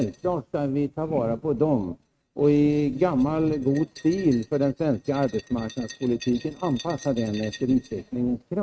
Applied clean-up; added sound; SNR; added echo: neural mask model RNNoise.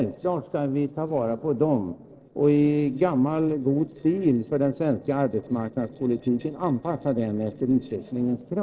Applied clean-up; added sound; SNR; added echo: neural separator model SepFormer DNS4.